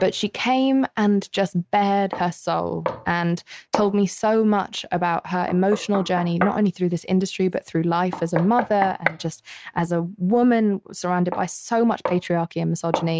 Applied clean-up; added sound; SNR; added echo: neural mask model RNNoise.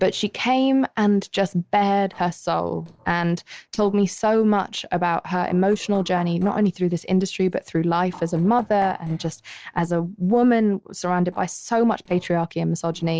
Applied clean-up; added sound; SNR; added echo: neural separator model SepFormer DNS4.